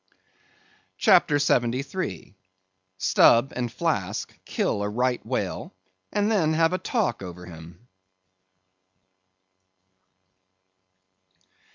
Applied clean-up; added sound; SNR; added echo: none; none; none; none.